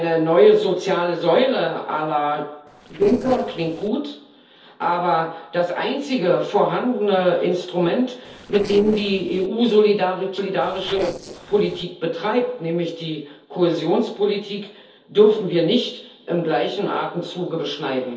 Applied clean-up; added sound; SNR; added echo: neural separator model SepFormer DNS4.